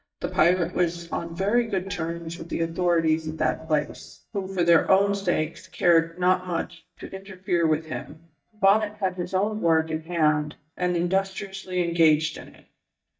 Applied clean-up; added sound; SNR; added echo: neural mask model DeepFilterNet 3.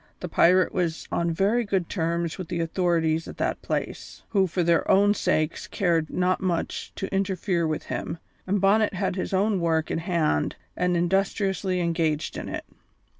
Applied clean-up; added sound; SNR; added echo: none; none; none; none.